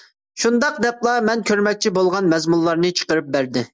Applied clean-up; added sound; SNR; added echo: none; none; none; none.